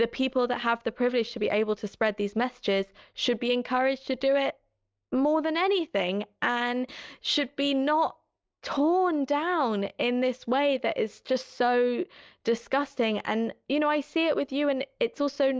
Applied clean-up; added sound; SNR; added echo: none; none; none; none.